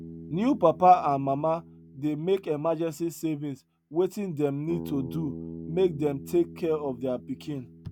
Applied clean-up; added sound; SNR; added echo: none; Bass guitar; 15 dB; none.